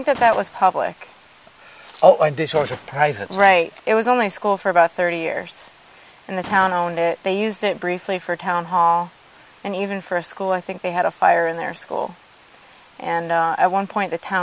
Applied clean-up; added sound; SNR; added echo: none; Gunshot, gunfire; 17 dB; none.